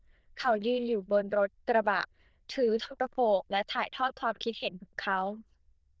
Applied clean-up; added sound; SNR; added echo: neural diffusion model UNIVERSE++.